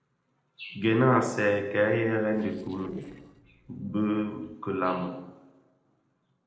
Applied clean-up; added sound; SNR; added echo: neural separator model SepFormer DNS4.